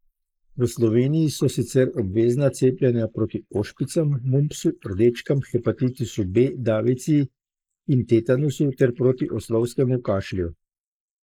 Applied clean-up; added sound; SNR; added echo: neural mask model Resemble Enhance denoiser.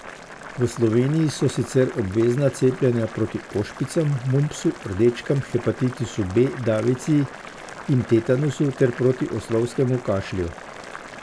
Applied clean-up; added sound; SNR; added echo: none; Boiling; 16 dB; none.